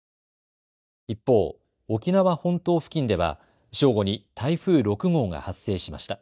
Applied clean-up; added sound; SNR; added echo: neural mask model DeepFilterNet 3.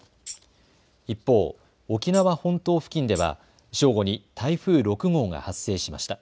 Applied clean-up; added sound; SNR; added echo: none; Tambourine; 19 dB; none.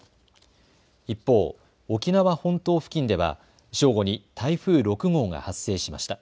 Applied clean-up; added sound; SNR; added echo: none; none; none; none.